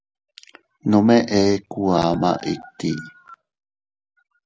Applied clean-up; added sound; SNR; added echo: none; none; none; none.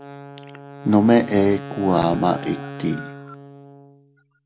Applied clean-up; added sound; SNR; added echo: none; Wind instrument, woodwind instrument; 14 dB; none.